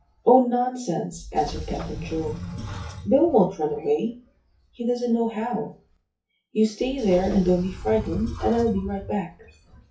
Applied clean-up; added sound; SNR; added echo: classical method WPE with log-MMSE.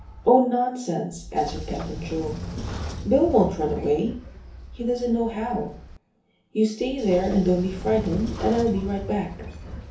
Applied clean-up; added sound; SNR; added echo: none; Sliding door / Train; 11 dB; reverberation time 0.7 s.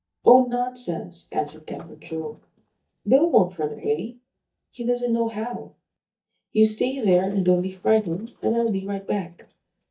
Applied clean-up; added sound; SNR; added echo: neural mask model DeepFilterNet 3.